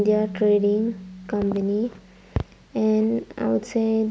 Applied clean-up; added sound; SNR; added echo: none; Keyboard (musical); 17 dB; none.